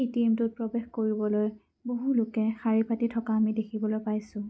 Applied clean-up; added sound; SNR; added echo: none; none; none; none.